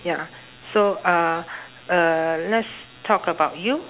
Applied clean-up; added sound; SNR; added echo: none; none; none; none.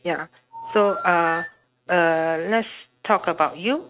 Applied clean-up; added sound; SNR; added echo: neural mask model RNNoise.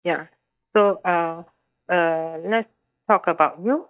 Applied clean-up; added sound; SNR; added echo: neural mask model DeepFilterNet 3.